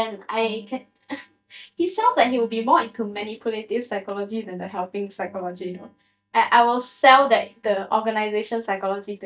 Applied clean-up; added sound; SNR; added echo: neural mask model DeepFilterNet 3.